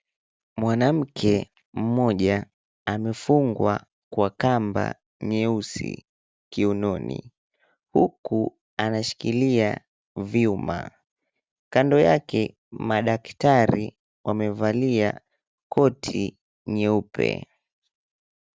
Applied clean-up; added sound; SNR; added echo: none; none; none; none.